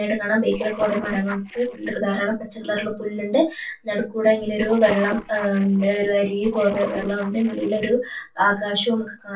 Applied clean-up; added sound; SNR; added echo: neural separator model SepFormer DNS4.